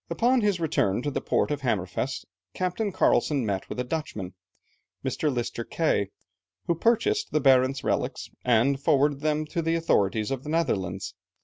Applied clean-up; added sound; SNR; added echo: none; none; none; none.